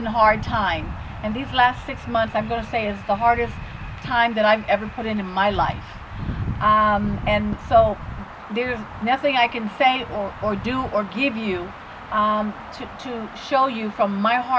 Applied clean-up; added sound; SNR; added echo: none; none; none; none.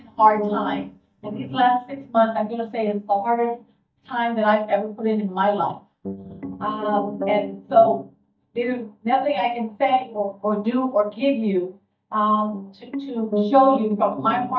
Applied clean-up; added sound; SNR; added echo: neural mask model DeepFilterNet 3.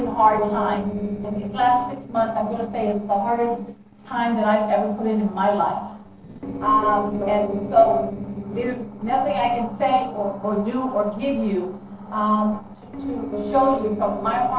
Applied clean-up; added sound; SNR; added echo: neural separator model SepFormer DNS4.